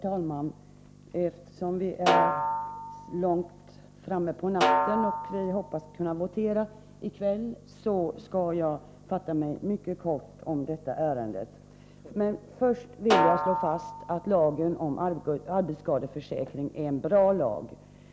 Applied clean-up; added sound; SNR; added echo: none; Snare drum; 1 dB; none.